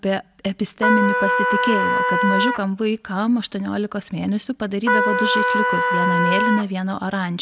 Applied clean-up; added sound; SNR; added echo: none; Trumpet; -3 dB; none.